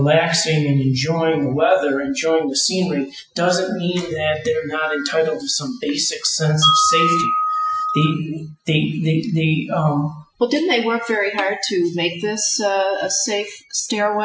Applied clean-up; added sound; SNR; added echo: classical method Wiener filter.